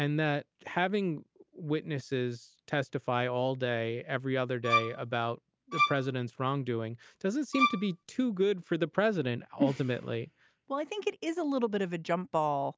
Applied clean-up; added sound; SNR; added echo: none; Bowed string instrument; -1 dB; none.